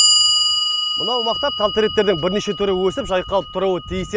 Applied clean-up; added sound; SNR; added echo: none; Clock; 0 dB; none.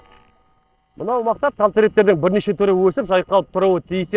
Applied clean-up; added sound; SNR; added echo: neural separator model SepFormer DNS4.